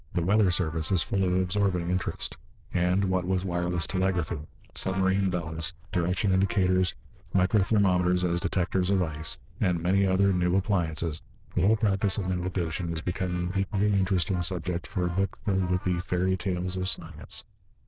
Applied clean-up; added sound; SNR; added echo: neural diffusion model UNIVERSE++.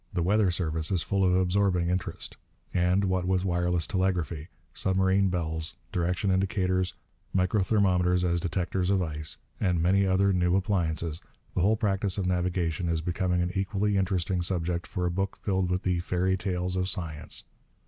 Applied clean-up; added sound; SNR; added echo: none; none; none; none.